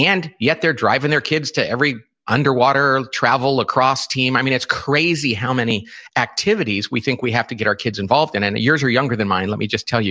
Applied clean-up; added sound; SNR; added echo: none; none; none; none.